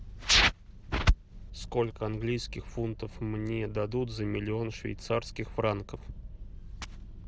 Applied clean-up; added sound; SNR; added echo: none; none; none; none.